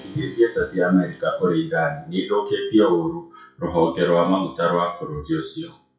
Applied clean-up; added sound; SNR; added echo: classical method WPE with log-MMSE.